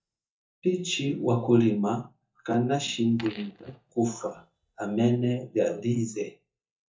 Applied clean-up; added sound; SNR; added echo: neural mask model DeepFilterNet 3.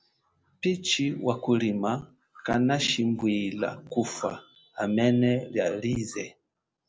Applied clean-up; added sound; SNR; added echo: none; none; none; none.